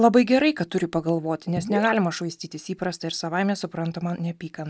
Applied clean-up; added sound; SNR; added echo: neural mask model DeepFilterNet 3.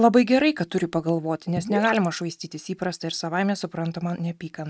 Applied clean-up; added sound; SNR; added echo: neural mask model RNNoise.